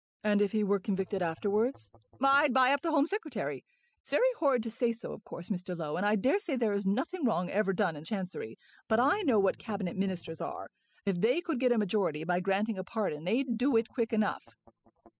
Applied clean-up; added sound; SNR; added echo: classical method spectral subtraction.